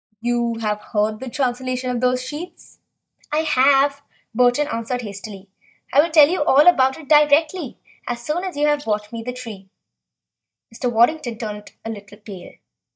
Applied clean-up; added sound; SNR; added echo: neural mask model DeepFilterNet 3.